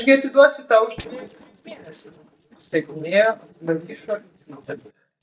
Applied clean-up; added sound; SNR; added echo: neural mask model DeepFilterNet 3.